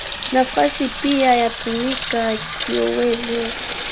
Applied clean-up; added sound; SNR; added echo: none; Sink (filling or washing) / Water tap, faucet; 5 dB; none.